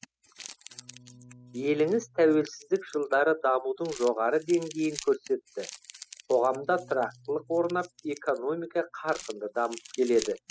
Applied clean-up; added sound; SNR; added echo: classical method spectral subtraction.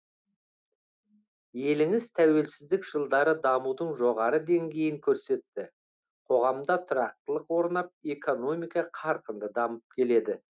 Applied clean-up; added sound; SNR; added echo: none; none; none; none.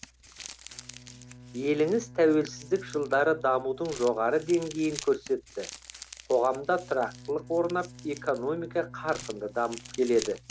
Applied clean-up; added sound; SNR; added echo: none; Bowed string instrument + Crumpling, crinkling; 16 dB; none.